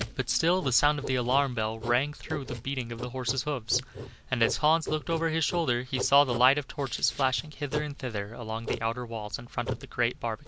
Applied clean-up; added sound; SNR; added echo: none; Writing; 11 dB; none.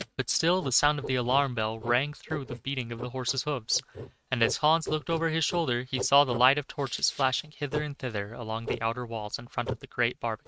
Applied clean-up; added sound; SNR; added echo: neural mask model RNNoise.